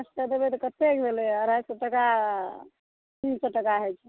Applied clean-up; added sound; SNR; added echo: none; none; none; none.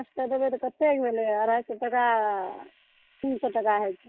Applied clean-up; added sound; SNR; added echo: neural mask model Resemble Enhance denoiser.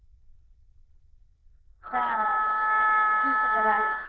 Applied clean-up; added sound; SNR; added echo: neural diffusion model UNIVERSE++.